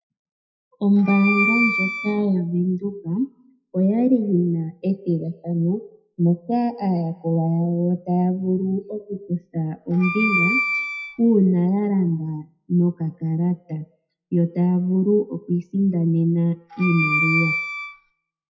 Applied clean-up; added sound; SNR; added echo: classical method WPE with log-MMSE.